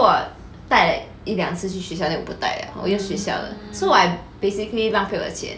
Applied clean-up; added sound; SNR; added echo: none; none; none; none.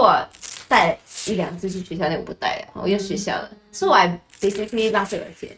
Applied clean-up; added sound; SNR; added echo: neural mask model RNNoise.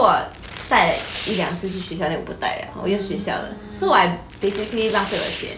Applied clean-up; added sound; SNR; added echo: none; Tearing; 11 dB; none.